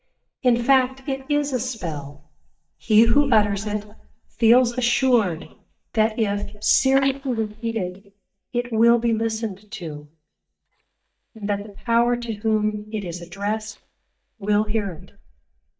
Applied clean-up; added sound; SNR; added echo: neural mask model DeepFilterNet 3.